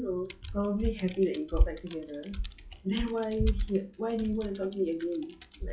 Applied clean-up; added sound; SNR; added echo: classical method log-MMSE.